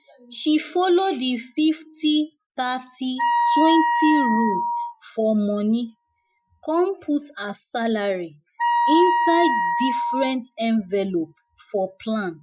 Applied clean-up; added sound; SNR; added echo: classical method Wiener filter.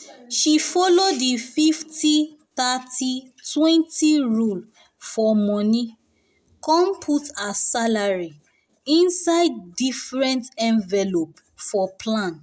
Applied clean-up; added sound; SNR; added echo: none; none; none; none.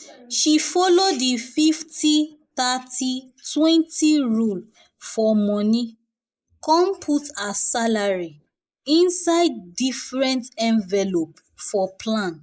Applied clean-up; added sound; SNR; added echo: neural mask model Resemble Enhance denoiser.